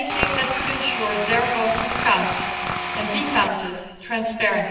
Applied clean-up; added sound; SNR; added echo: none; Tools; 1 dB; reverberation time 1.4 s.